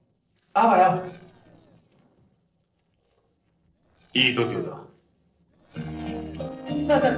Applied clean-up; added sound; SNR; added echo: neural separator model SepFormer DNS4.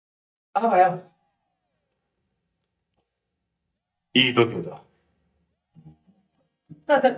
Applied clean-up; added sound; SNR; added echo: neural mask model DeepFilterNet 3.